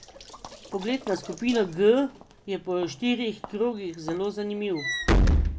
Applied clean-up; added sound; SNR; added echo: none; Walk, footsteps / Slam; 1 dB; none.